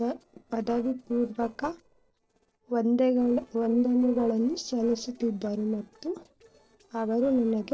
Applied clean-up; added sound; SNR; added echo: neural separator model SepFormer DNS4.